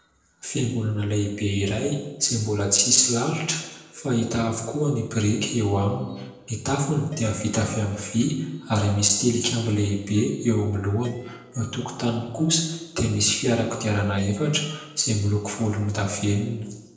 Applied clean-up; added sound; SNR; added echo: neural separator model SepFormer DNS4.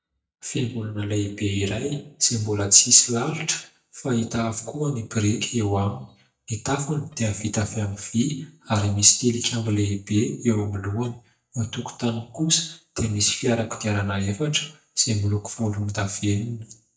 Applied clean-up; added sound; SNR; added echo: neural mask model DeepFilterNet 3.